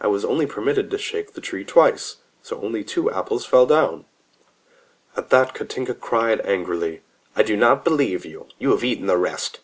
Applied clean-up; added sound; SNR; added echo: none; none; none; none.